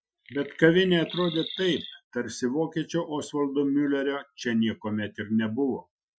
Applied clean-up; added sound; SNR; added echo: classical method Wiener filter.